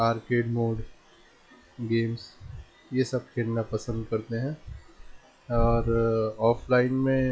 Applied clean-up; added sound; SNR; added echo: classical method log-MMSE.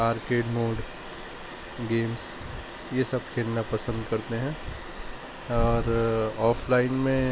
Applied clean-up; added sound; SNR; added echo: none; Domestic sounds, home sounds; 16 dB; none.